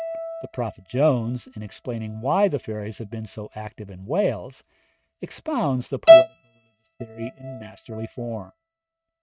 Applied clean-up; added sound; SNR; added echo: neural mask model RNNoise.